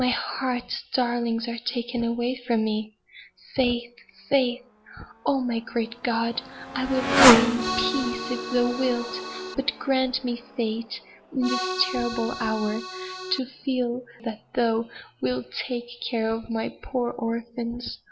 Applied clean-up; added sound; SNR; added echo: none; Motorcycle + Accordion; 3 dB; none.